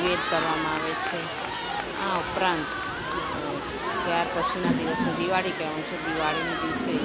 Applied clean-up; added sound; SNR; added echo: none; Cheering; 4 dB; none.